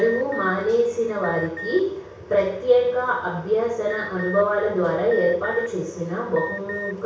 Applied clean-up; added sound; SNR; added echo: none; Alarm; 14 dB; reverberation time 0.6 s.